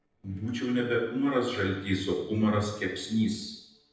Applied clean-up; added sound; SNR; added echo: neural separator model SepFormer DNS4.